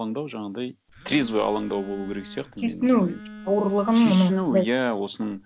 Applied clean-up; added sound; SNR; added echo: none; Telephone; 18 dB; none.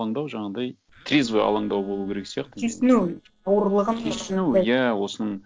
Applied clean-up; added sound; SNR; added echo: neural separator model SepFormer DNS4.